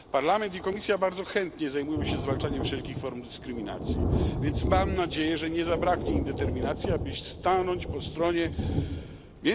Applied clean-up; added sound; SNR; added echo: none; Thunder; 2 dB; none.